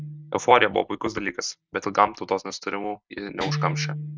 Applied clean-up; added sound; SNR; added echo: none; Guitar; 10 dB; none.